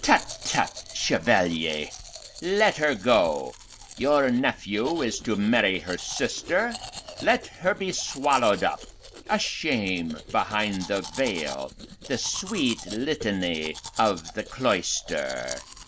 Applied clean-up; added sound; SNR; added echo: none; Domestic sounds, home sounds; 15 dB; none.